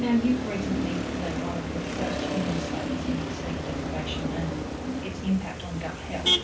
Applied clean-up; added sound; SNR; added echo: none; Motor vehicle (road); 0 dB; reverberation time 0.3 s.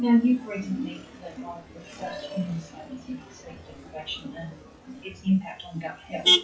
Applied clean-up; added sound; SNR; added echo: classical method WPE with log-MMSE.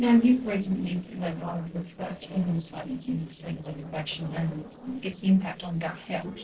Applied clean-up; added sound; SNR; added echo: neural separator model SepFormer DNS4.